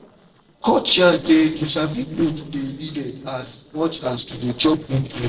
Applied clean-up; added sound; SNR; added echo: neural separator model SepFormer DNS4.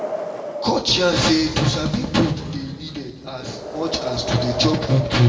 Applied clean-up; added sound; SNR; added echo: none; Wind; 10 dB; reverberation time 1.7 s.